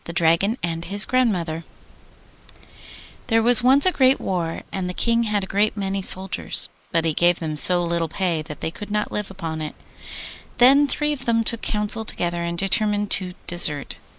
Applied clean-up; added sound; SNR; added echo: neural mask model Resemble Enhance denoiser.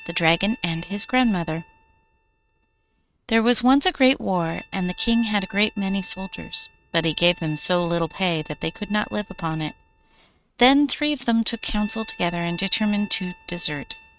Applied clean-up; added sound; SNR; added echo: neural mask model RNNoise.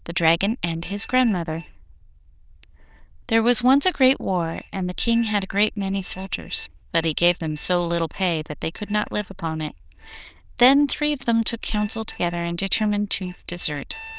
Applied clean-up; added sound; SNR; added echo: neural diffusion model UNIVERSE++.